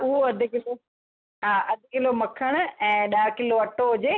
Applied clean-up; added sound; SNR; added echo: none; none; none; none.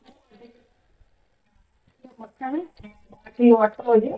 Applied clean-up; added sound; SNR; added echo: neural mask model DeepFilterNet 3.